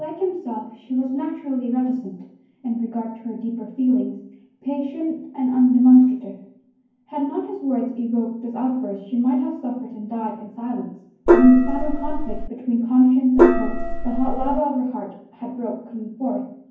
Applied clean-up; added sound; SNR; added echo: none; Gong; -3 dB; reverberation time 0.9 s.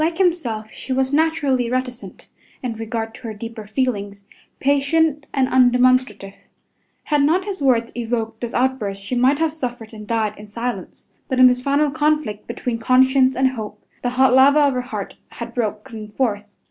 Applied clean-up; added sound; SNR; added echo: none; none; none; none.